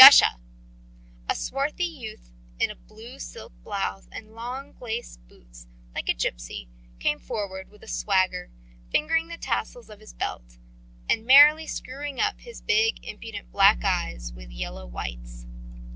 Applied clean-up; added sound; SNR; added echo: none; none; none; none.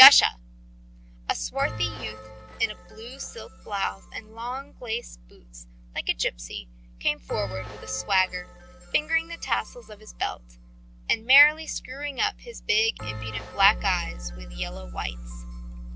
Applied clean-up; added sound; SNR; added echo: none; Bell; 16 dB; none.